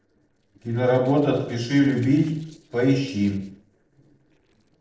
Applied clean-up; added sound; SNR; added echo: neural separator model SepFormer DNS4.